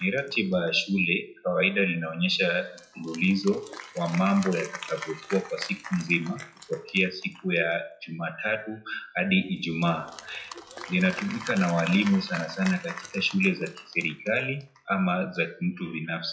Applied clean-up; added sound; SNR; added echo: classical method WPE with log-MMSE.